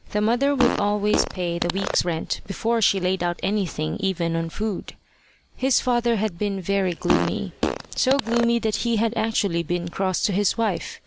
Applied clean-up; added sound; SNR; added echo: none; Fart; 3 dB; none.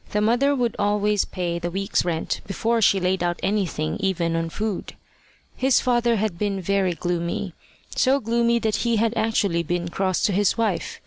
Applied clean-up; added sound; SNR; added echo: none; none; none; none.